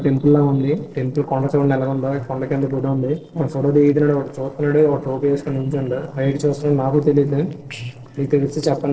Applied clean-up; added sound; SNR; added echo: neural separator model SepFormer DNS4.